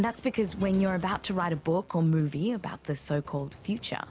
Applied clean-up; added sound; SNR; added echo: none; none; none; none.